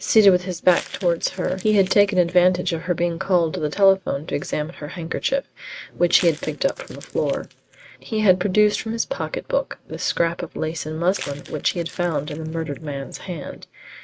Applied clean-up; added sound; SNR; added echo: neural mask model RNNoise.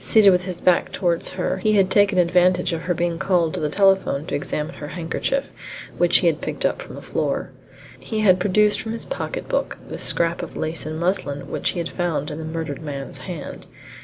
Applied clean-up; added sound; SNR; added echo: none; none; none; none.